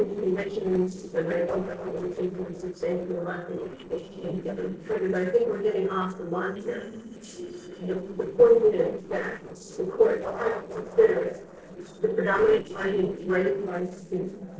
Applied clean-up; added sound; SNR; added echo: neural separator model SepFormer DNS4.